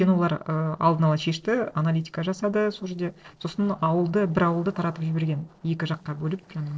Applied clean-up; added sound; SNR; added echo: neural separator model SepFormer DNS4.